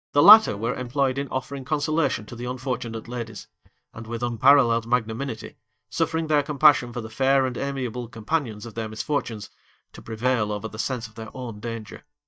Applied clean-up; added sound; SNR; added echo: neural mask model DeepFilterNet 3.